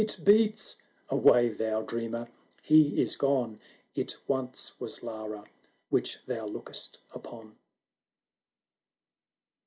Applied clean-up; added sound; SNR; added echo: none; none; none; none.